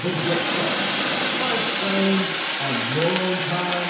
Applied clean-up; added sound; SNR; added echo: none; Fire; -3 dB; reverberation time 1.0 s.